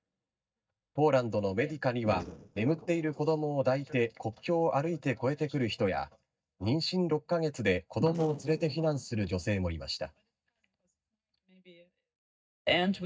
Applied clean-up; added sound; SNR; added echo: neural mask model DeepFilterNet 3.